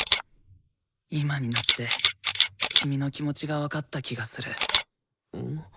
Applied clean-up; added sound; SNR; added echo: neural mask model Resemble Enhance denoiser.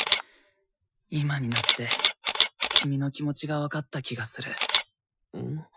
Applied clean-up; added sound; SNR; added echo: classical method Wiener filter.